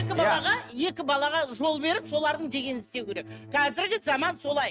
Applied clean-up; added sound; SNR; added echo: neural mask model RNNoise.